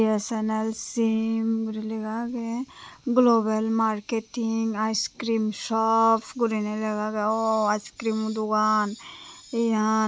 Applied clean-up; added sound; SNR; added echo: none; none; none; none.